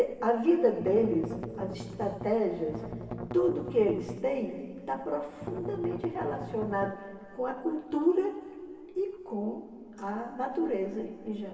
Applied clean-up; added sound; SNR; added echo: none; Strum; 9 dB; reverberation time 2.7 s.